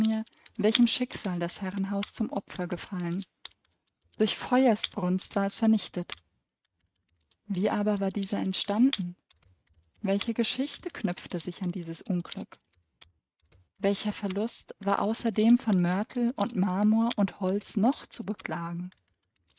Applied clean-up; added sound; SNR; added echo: neural mask model RNNoise.